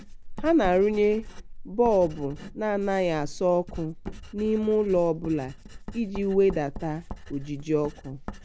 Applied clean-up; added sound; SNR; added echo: none; Writing; 12 dB; none.